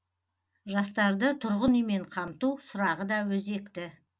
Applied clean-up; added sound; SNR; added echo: none; none; none; none.